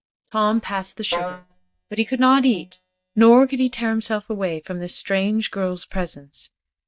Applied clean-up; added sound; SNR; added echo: neural mask model DeepFilterNet 3.